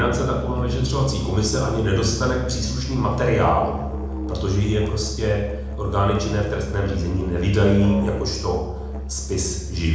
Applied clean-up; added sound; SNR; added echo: none; Musical instrument; 7 dB; reverberation time 0.9 s.